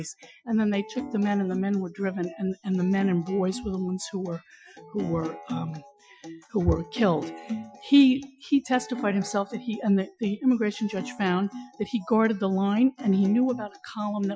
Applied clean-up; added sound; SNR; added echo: classical method Wiener filter.